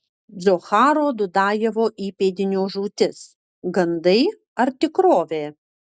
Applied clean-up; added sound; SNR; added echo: none; none; none; none.